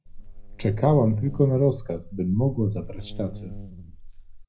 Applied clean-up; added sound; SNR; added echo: none; Buzz; 12 dB; reverberation time 0.3 s.